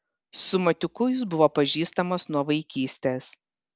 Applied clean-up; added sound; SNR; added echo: none; none; none; none.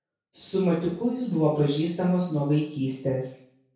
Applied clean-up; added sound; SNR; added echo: none; none; none; reverberation time 0.6 s.